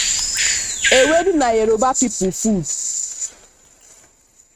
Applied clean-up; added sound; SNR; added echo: neural mask model RNNoise.